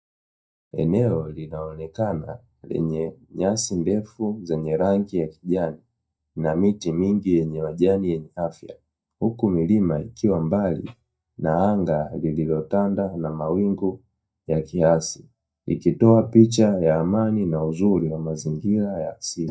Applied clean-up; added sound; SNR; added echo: neural mask model DeepFilterNet 3.